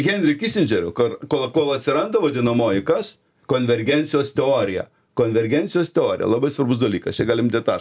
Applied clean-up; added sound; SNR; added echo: none; none; none; none.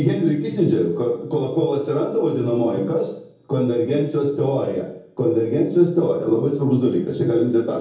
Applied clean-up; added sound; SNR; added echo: none; none; none; reverberation time 0.7 s.